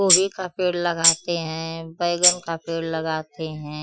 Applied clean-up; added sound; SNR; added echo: classical method Wiener filter.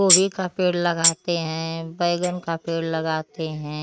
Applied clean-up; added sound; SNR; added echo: neural mask model RNNoise.